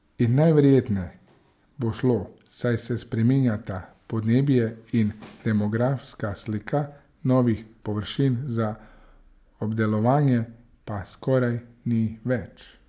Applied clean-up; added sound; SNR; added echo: none; none; none; none.